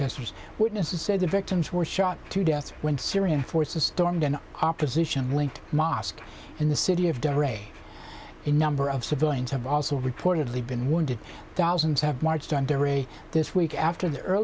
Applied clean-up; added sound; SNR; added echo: none; none; none; none.